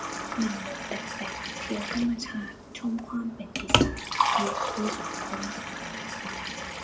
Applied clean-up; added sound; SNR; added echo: none; Liquid; -4 dB; reverberation time 0.3 s.